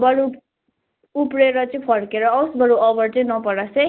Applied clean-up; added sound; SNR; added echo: none; none; none; none.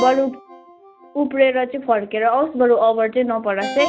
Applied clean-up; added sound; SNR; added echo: none; Ringtone; 15 dB; none.